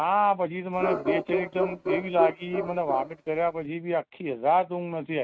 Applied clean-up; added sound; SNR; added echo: neural mask model RNNoise.